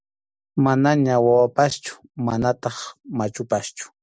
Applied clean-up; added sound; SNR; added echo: none; none; none; none.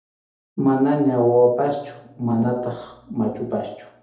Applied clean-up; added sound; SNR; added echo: none; none; none; reverberation time 2.1 s.